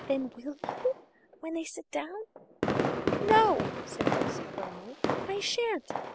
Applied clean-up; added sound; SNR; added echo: none; Fireworks; 1 dB; none.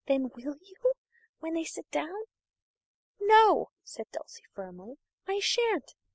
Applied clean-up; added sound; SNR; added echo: none; none; none; none.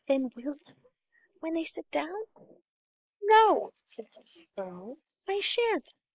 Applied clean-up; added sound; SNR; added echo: neural mask model Resemble Enhance denoiser.